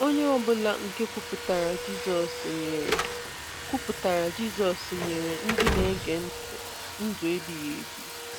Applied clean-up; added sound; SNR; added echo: none; Domestic sounds, home sounds + Slam / Alarm; 4 dB; none.